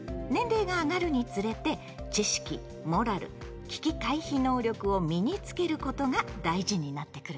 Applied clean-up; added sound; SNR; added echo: none; none; none; none.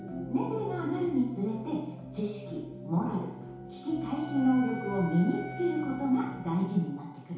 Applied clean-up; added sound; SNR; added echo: none; Wind instrument, woodwind instrument; 17 dB; reverberation time 0.8 s.